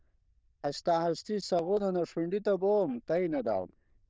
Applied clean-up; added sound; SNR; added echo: neural diffusion model UNIVERSE++.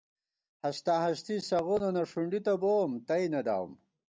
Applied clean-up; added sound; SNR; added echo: none; none; none; none.